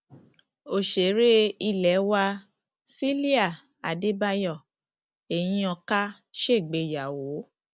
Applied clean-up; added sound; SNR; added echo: none; none; none; none.